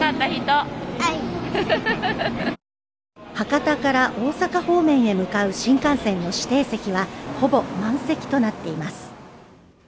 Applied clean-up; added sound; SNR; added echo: none; none; none; none.